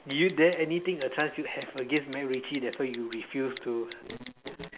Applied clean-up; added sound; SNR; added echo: none; Telephone; 19 dB; none.